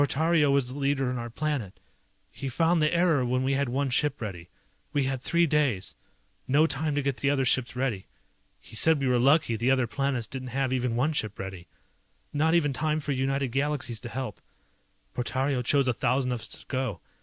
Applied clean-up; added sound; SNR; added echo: none; none; none; none.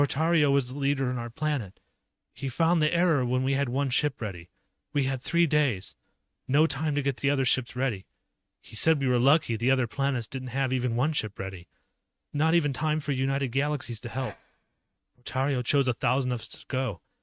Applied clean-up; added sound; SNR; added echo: neural mask model RNNoise.